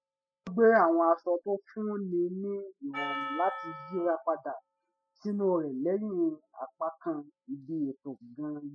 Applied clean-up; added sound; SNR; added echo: classical method spectral subtraction.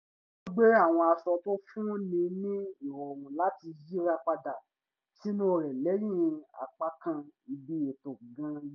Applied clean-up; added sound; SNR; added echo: none; none; none; none.